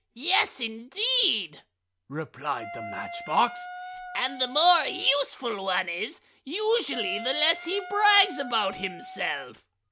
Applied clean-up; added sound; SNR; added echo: none; Wind instrument, woodwind instrument; 13 dB; none.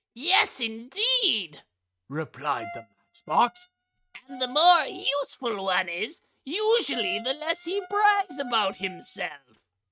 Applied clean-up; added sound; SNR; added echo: neural mask model RNNoise.